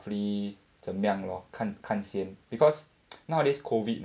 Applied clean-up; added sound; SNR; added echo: none; none; none; none.